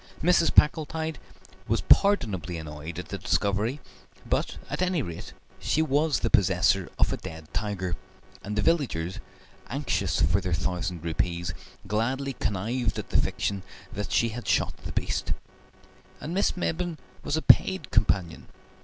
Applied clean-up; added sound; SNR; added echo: none; none; none; none.